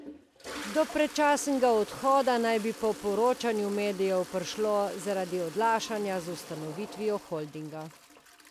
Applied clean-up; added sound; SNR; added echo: none; Toilet flush; 15 dB; none.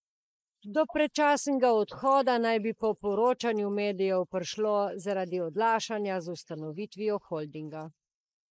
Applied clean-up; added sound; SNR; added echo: neural mask model Resemble Enhance denoiser.